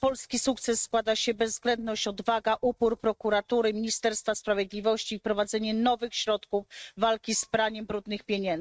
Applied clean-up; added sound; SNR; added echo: neural mask model RNNoise.